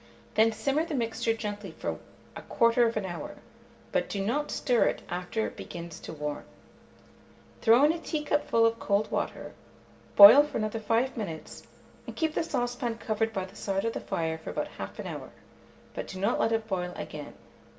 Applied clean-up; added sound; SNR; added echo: none; none; none; reverberation time 1.0 s.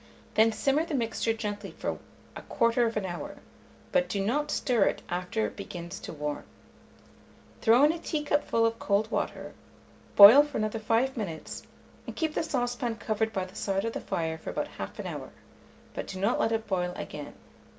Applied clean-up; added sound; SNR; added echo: none; none; none; none.